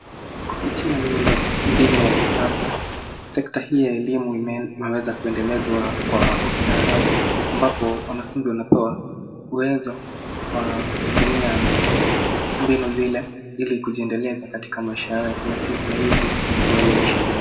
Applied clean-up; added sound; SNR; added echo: none; Waves, surf; -1 dB; reverberation time 1.7 s.